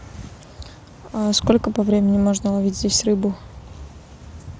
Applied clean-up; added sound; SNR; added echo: none; none; none; none.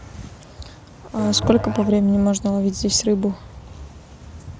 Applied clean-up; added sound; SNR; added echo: none; Musical instrument; 13 dB; none.